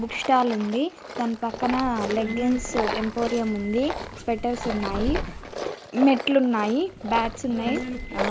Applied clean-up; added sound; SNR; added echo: none; Subway, metro, underground + Tools; 7 dB; none.